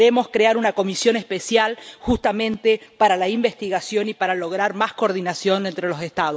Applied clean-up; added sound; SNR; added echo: none; none; none; none.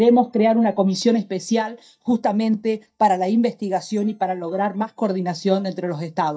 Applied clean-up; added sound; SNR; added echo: neural mask model DeepFilterNet 3.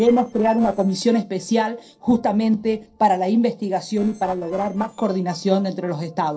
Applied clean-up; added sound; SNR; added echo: neural separator model SepFormer DNS4.